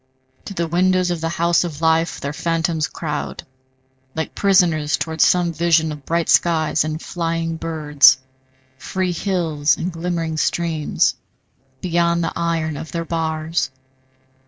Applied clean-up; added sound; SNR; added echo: neural separator model SepFormer DNS4.